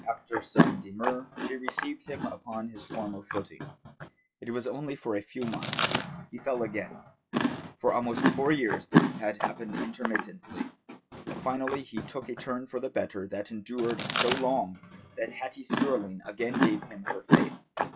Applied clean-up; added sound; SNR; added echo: classical method log-MMSE.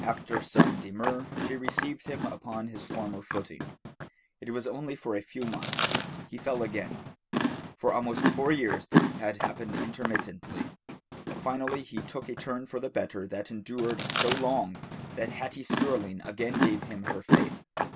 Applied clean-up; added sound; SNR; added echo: none; Chewing, mastication; -2 dB; none.